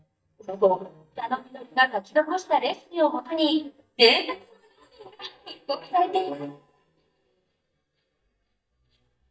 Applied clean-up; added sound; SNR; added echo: neural mask model DeepFilterNet 3.